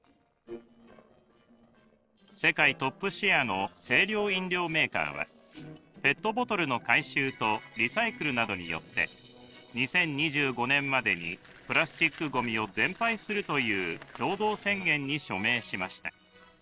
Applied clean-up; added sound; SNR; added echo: neural separator model SepFormer DNS4.